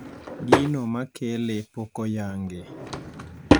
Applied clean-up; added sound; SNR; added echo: none; Drawer open or close / Wood; -3 dB; none.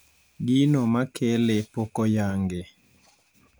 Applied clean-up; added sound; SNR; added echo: none; none; none; none.